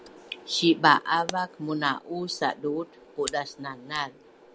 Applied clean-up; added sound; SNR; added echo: none; Camera; 19 dB; none.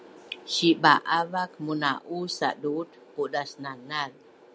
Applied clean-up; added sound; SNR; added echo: none; none; none; none.